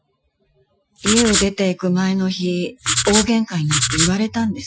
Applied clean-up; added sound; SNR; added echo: classical method Wiener filter.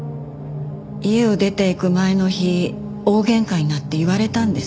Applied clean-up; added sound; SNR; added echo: none; none; none; none.